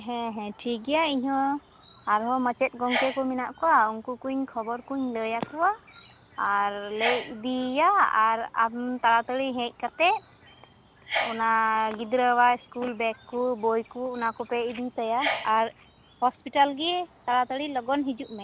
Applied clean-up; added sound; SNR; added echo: none; Sneeze; 13 dB; none.